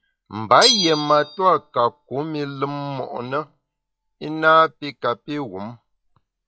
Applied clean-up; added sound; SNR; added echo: classical method log-MMSE.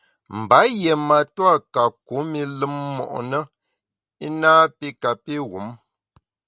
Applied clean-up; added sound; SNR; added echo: none; none; none; none.